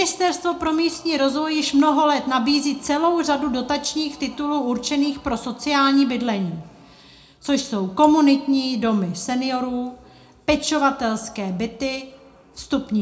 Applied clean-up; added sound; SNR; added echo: none; none; none; reverberation time 0.3 s.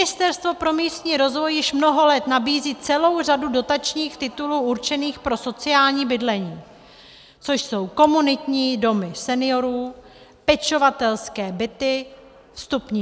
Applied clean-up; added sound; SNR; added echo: none; none; none; none.